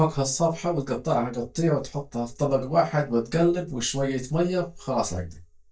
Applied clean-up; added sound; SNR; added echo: neural mask model DeepFilterNet 3.